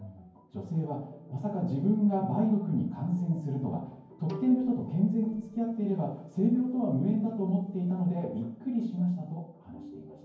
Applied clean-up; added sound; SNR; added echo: none; Bowed string instrument; 19 dB; reverberation time 0.9 s.